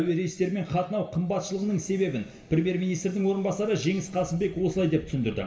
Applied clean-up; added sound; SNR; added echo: none; none; none; reverberation time 0.7 s.